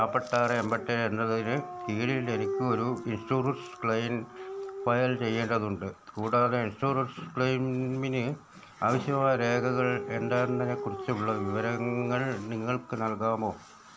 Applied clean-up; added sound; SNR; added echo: none; Dog; 11 dB; none.